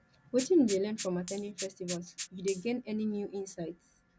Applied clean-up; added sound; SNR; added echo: none; Rattle (instrument); 0 dB; none.